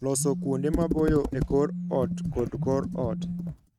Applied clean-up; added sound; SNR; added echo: neural mask model RNNoise.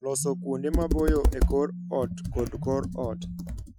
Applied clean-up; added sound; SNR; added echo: classical method Wiener filter.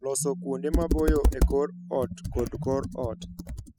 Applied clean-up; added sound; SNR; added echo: classical method spectral subtraction.